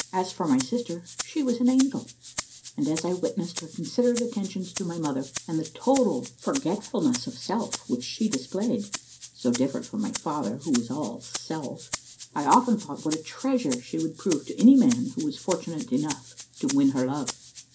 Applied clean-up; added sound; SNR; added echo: none; Rattle (instrument); 13 dB; reverberation time 0.3 s.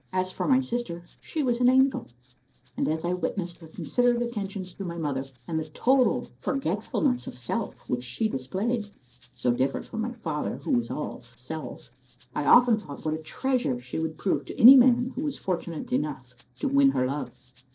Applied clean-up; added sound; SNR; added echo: neural separator model SepFormer DNS4.